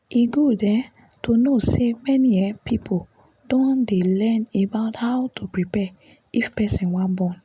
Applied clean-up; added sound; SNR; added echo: none; none; none; none.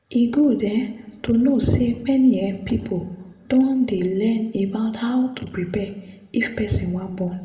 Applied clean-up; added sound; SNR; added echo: none; none; none; reverberation time 0.8 s.